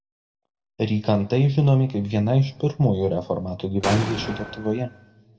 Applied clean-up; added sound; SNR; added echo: none; Explosion; 8 dB; reverberation time 1.5 s.